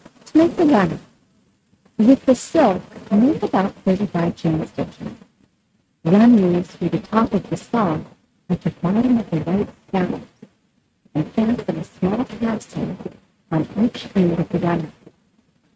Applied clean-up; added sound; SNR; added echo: neural mask model RNNoise.